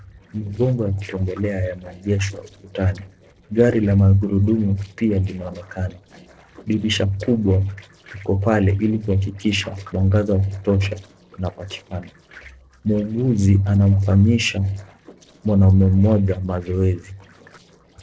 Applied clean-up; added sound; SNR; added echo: neural separator model SepFormer DNS4.